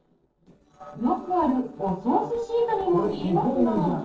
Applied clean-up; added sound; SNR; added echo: neural separator model SepFormer DNS4.